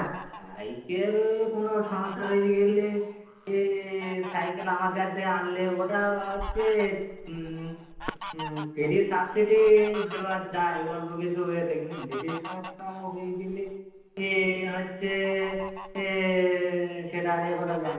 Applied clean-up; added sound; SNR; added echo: none; Fowl; 16 dB; reverberation time 0.9 s.